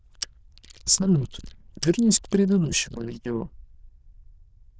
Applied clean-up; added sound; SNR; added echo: neural diffusion model UNIVERSE++.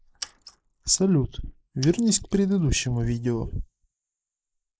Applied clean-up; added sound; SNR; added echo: neural mask model Resemble Enhance denoiser.